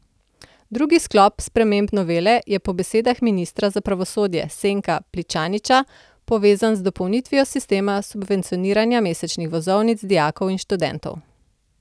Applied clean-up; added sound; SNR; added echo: none; none; none; none.